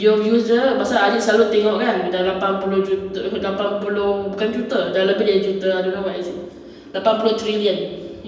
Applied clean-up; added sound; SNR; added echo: none; none; none; reverberation time 1.0 s.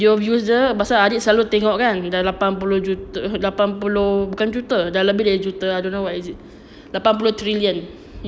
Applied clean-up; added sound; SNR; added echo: none; none; none; none.